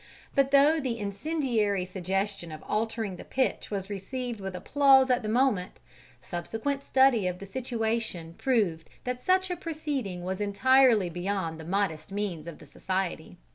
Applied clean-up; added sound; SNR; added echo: none; none; none; none.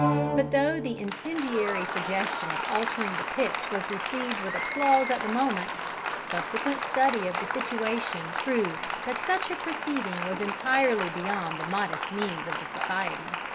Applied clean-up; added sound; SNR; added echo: none; Applause; 2 dB; none.